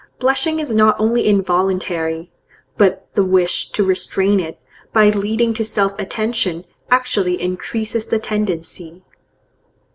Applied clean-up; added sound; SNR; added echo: none; none; none; none.